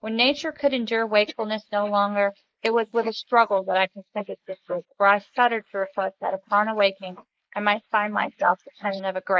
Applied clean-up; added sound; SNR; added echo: neural mask model Resemble Enhance denoiser.